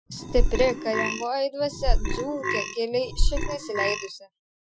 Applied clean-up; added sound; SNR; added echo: classical method Wiener filter.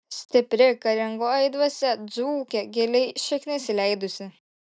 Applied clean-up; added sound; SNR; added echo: none; none; none; none.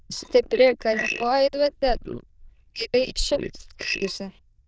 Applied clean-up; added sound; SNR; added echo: neural diffusion model UNIVERSE++.